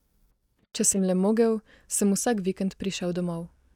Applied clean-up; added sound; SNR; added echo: neural mask model DeepFilterNet 3.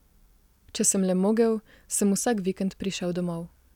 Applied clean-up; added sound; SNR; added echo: none; none; none; none.